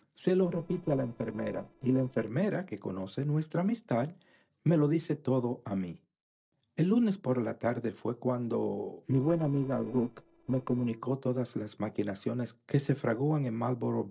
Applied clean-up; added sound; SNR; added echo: neural separator model SepFormer DNS4.